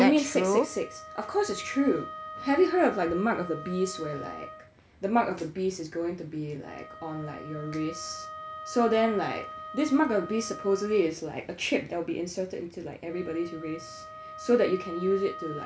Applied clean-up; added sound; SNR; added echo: none; Wind instrument, woodwind instrument; 14 dB; none.